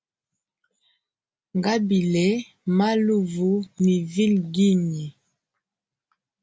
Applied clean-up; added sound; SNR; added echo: none; none; none; none.